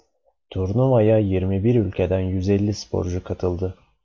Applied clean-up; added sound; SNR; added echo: none; none; none; none.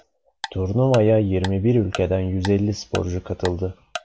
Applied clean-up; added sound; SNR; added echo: none; Tick-tock; 16 dB; none.